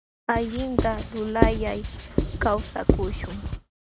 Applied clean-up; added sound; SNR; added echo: none; Writing; -2 dB; none.